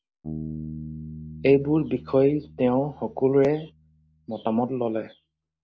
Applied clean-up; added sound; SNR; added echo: none; Bass guitar; 15 dB; none.